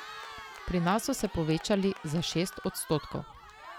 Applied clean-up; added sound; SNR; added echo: none; Cheering; 14 dB; none.